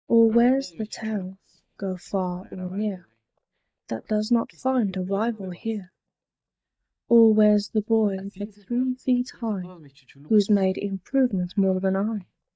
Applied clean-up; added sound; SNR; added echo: neural mask model DeepFilterNet 3.